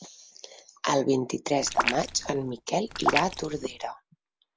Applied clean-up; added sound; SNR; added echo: none; Raindrop; 2 dB; none.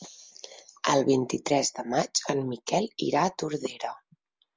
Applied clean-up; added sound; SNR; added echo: none; none; none; none.